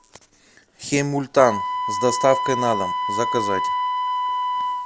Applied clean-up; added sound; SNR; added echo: none; Wind instrument, woodwind instrument; 1 dB; none.